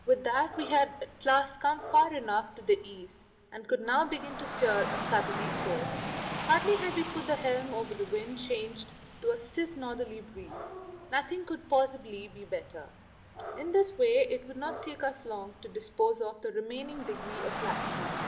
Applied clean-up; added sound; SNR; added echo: none; Rain / Dog; 9 dB; reverberation time 1.7 s.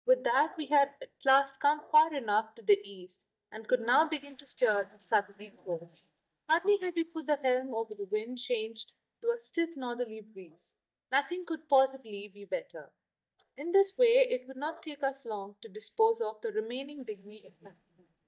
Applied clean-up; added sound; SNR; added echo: neural mask model DeepFilterNet 3.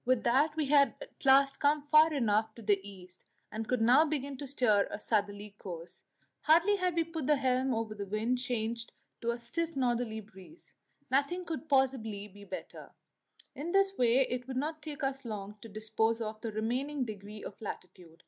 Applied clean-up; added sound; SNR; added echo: none; none; none; none.